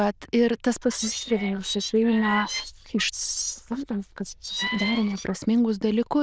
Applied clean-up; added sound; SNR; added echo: neural diffusion model UNIVERSE++.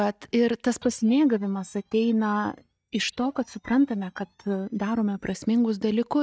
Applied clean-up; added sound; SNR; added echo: neural mask model DeepFilterNet 3.